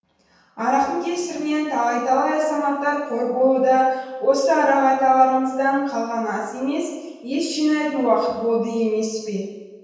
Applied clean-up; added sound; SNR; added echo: none; none; none; reverberation time 1.2 s.